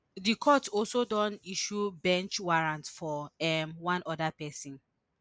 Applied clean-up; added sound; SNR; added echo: none; none; none; none.